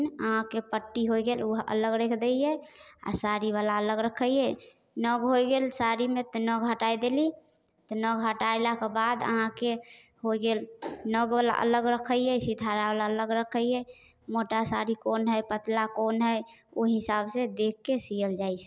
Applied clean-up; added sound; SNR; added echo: none; none; none; none.